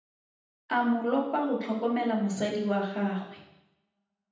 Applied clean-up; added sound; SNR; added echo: none; none; none; reverberation time 0.8 s.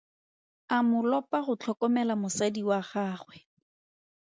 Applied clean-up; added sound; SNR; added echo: none; none; none; none.